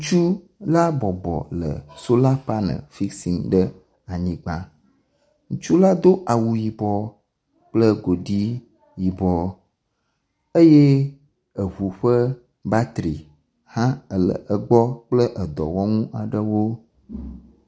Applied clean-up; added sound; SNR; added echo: none; none; none; none.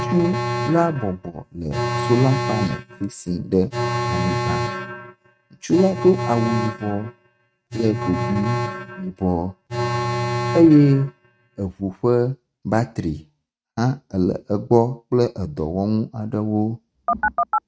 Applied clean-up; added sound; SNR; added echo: neural mask model RNNoise.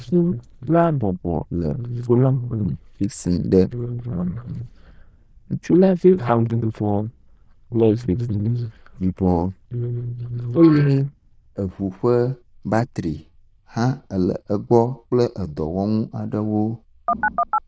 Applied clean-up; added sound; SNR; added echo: neural diffusion model UNIVERSE++.